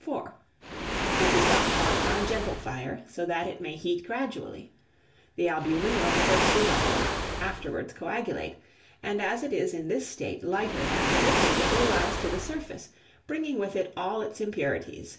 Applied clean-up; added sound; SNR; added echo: none; Waves, surf; -1 dB; reverberation time 0.3 s.